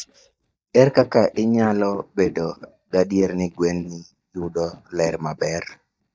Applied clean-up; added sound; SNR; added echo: neural mask model DeepFilterNet 3.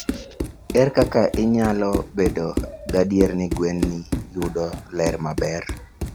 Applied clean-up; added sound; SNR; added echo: none; Run; 6 dB; none.